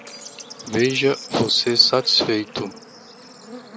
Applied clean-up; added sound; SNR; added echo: none; Bird / Insect + Shatter; 17 dB; none.